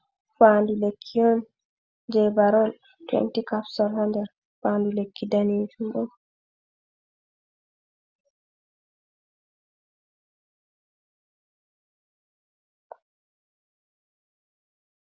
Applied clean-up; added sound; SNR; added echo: none; none; none; none.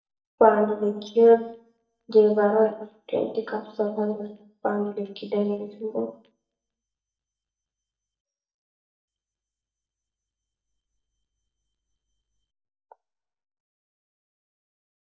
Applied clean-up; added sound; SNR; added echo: neural mask model DeepFilterNet 3.